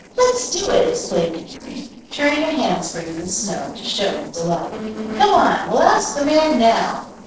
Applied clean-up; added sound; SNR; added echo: neural separator model SepFormer DNS4.